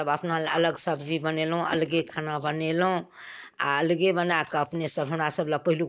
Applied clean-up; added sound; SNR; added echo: neural mask model Resemble Enhance denoiser.